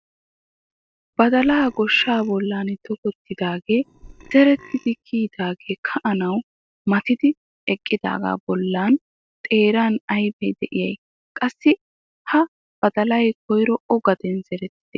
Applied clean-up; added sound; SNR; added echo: neural separator model SepFormer DNS4.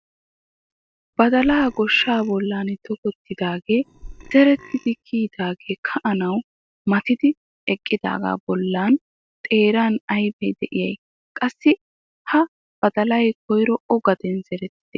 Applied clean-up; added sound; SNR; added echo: none; Burping, eructation; 20 dB; none.